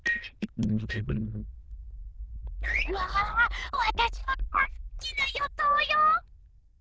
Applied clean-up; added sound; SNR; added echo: neural diffusion model UNIVERSE++.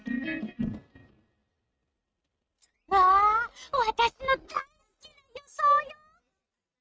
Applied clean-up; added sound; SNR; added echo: neural mask model RNNoise.